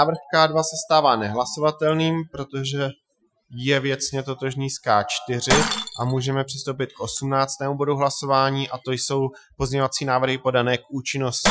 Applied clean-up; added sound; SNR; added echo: classical method Wiener filter.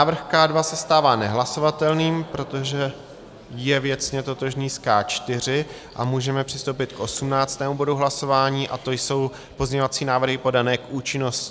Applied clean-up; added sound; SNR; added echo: none; none; none; none.